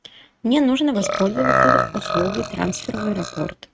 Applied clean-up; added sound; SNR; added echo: neural mask model RNNoise.